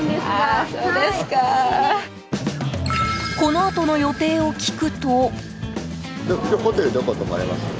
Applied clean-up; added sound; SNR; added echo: none; none; none; none.